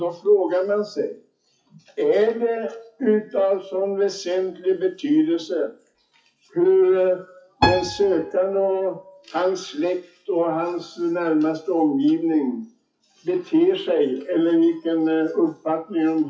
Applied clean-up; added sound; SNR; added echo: classical method WPE with log-MMSE.